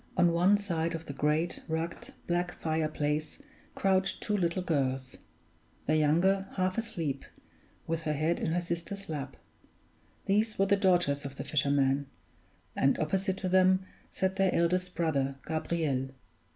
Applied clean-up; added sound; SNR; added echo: none; none; none; none.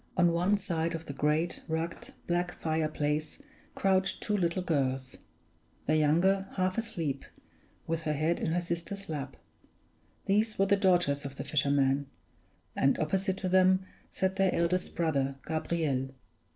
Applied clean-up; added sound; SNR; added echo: neural separator model SepFormer DNS4.